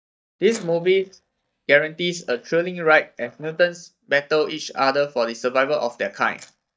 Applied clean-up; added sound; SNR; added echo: neural mask model DeepFilterNet 3.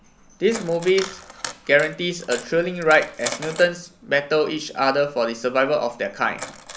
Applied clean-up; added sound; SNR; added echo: none; Coin (dropping); 15 dB; none.